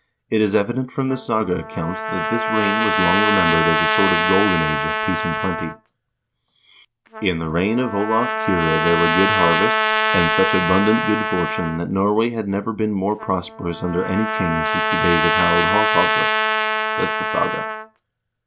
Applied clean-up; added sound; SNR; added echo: none; Trumpet; 0 dB; none.